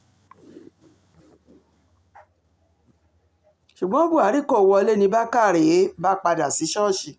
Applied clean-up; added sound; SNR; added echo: none; none; none; none.